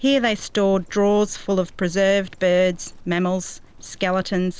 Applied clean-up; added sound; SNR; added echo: none; Livestock, farm animals, working animals; 19 dB; none.